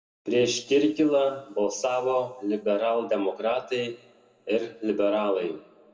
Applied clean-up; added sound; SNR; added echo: none; none; none; reverberation time 1.1 s.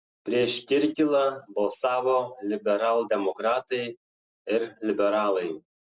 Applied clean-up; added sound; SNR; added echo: none; none; none; none.